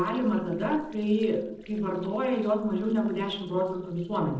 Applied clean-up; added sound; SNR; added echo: neural separator model SepFormer DNS4.